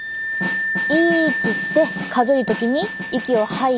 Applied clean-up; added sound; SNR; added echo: none; Wind instrument, woodwind instrument; 5 dB; none.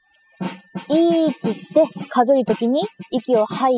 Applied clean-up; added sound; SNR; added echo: classical method spectral subtraction.